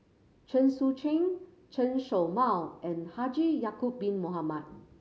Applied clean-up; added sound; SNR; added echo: none; none; none; none.